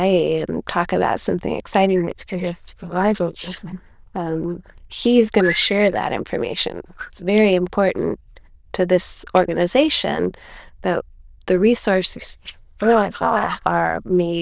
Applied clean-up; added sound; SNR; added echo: neural diffusion model UNIVERSE++.